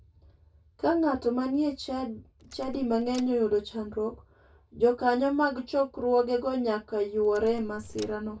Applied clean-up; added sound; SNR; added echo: none; Door; 17 dB; reverberation time 0.2 s.